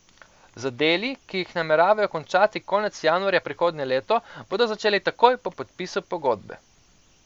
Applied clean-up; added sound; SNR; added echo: none; none; none; none.